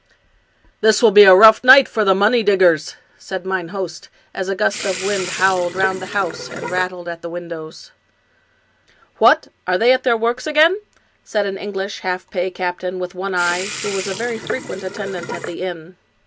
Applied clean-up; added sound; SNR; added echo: none; Sink (filling or washing) / Water tap, faucet; 9 dB; none.